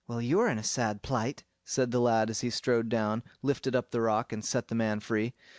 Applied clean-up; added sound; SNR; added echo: none; none; none; none.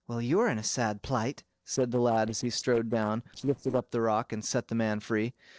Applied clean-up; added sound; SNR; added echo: neural separator model SepFormer DNS4.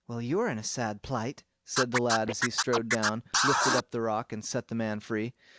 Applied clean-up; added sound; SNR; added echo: none; Scratching (performance technique); -2 dB; none.